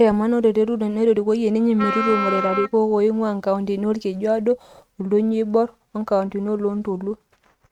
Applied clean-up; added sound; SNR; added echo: neural mask model RNNoise.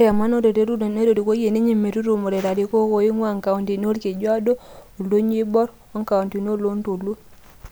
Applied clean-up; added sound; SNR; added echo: none; none; none; none.